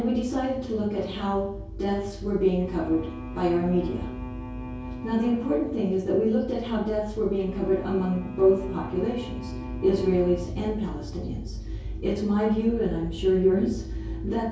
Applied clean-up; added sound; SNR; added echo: none; Bowed string instrument; 13 dB; reverberation time 0.6 s.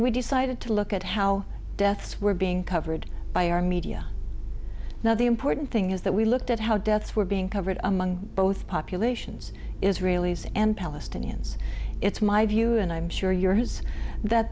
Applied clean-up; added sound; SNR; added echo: none; none; none; none.